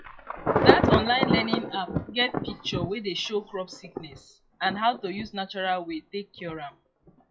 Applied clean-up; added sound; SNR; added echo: classical method WPE with log-MMSE.